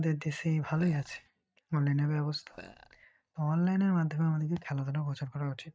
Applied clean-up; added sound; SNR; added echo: neural mask model DeepFilterNet 3.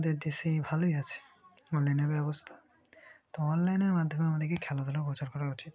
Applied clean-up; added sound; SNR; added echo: none; none; none; none.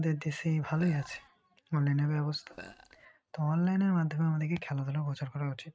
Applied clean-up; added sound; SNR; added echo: neural mask model RNNoise.